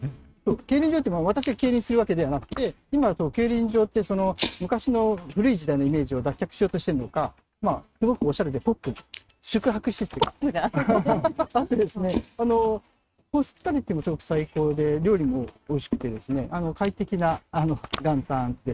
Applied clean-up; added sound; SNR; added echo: neural mask model RNNoise.